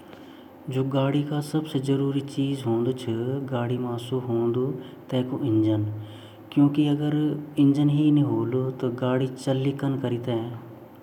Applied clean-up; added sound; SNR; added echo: none; none; none; none.